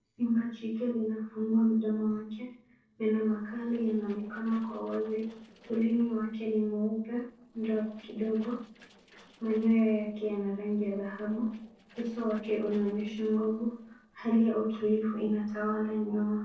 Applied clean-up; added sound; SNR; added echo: neural separator model SepFormer DNS4.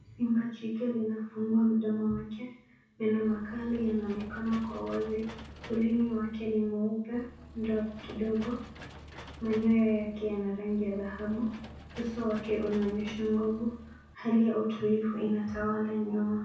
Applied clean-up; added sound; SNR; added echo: none; Engine / Mechanisms; 17 dB; reverberation time 0.6 s.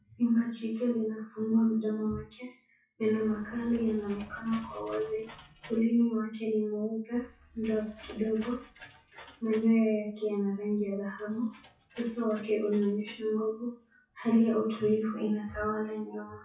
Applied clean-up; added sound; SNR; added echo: classical method WPE with log-MMSE.